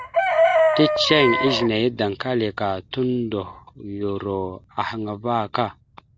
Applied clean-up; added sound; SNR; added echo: none; Chicken, rooster; 2 dB; none.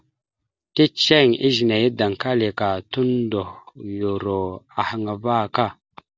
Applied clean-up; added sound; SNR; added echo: none; none; none; none.